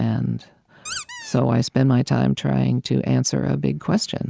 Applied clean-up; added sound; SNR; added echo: none; Squeak; 13 dB; none.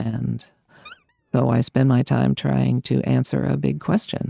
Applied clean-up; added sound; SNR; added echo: neural mask model RNNoise.